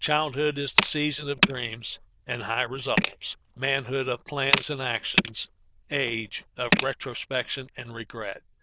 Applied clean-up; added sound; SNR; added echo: neural diffusion model UNIVERSE++.